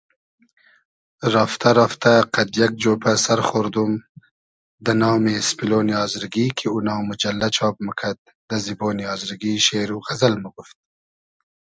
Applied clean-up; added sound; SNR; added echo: none; none; none; none.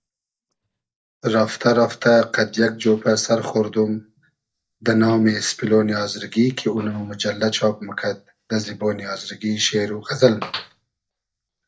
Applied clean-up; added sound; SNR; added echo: neural mask model DeepFilterNet 3.